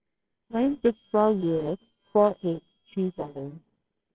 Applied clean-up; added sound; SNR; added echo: neural separator model SepFormer WHAMR!.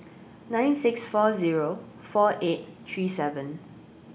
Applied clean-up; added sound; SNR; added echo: none; none; none; none.